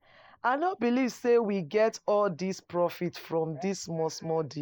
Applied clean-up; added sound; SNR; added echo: neural mask model Resemble Enhance denoiser.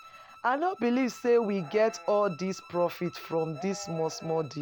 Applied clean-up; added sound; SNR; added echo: none; Bowed string instrument + Livestock, farm animals, working animals; 18 dB; none.